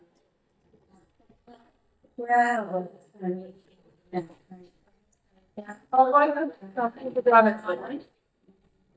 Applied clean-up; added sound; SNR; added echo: neural mask model DeepFilterNet 3.